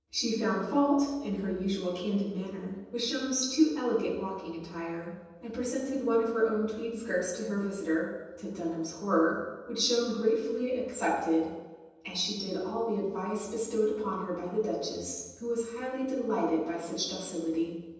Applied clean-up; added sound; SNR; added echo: none; none; none; reverberation time 1.1 s.